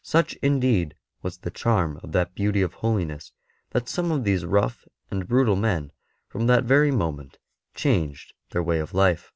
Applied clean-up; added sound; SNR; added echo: none; none; none; none.